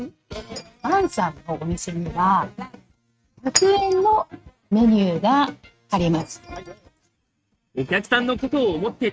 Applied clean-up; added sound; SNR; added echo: neural mask model RNNoise.